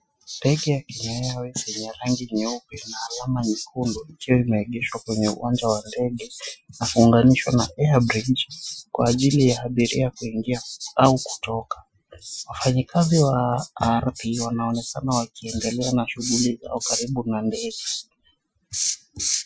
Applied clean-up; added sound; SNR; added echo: classical method Wiener filter.